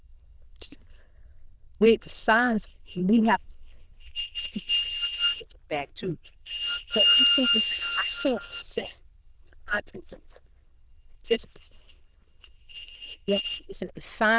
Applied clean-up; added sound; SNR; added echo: neural diffusion model UNIVERSE++.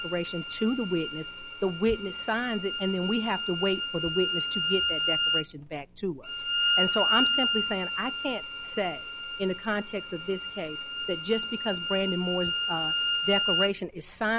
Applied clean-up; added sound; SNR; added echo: none; Bowed string instrument; 0 dB; none.